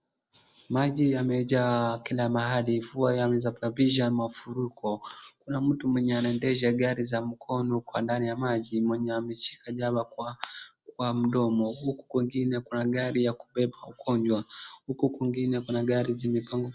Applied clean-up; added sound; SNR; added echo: none; none; none; none.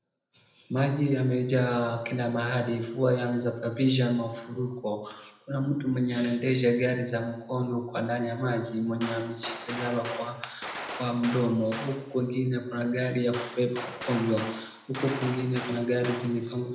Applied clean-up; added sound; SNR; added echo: none; Gunshot, gunfire; 11 dB; reverberation time 0.8 s.